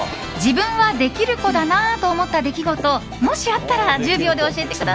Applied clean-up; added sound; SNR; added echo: none; none; none; none.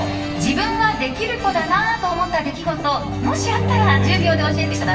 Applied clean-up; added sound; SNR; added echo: none; Bowed string instrument; 3 dB; reverberation time 0.8 s.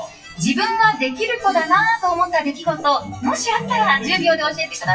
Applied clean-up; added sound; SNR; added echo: classical method WPE with log-MMSE.